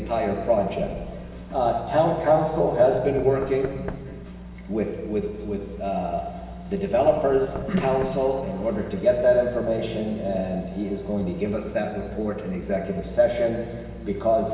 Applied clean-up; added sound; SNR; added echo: none; Knock / Wood; 16 dB; reverberation time 1.6 s.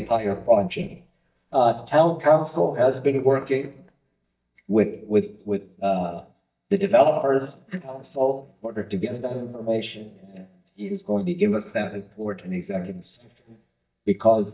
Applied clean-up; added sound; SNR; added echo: neural mask model DeepFilterNet 3.